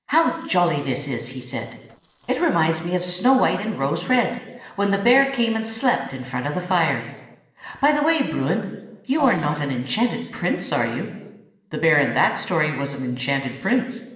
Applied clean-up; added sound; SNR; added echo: neural separator model SepFormer DNS4.